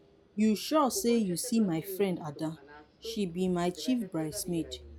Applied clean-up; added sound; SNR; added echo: none; Subway, metro, underground; 16 dB; none.